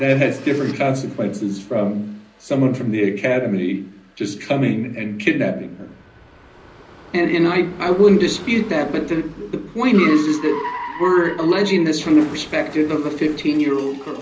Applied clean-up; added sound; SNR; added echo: none; Car; 17 dB; reverberation time 0.5 s.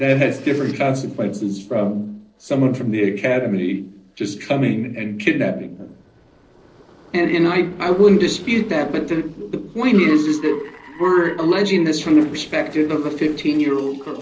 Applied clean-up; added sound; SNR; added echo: neural separator model SepFormer DNS4.